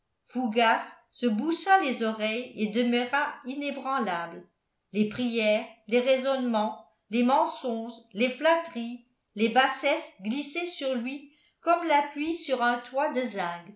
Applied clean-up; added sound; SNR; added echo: none; none; none; none.